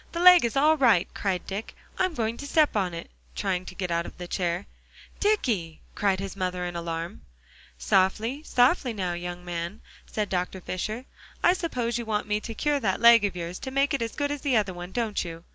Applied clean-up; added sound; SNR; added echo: none; none; none; none.